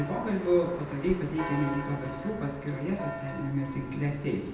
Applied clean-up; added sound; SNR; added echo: none; Church bell; 10 dB; reverberation time 0.8 s.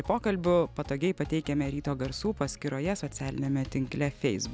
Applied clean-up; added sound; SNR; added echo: none; none; none; none.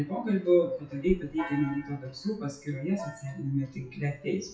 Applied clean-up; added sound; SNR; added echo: classical method WPE with log-MMSE.